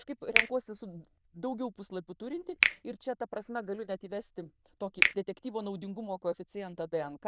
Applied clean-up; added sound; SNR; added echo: neural diffusion model UNIVERSE++.